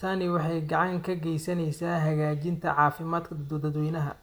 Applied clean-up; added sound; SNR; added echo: neural mask model Resemble Enhance denoiser.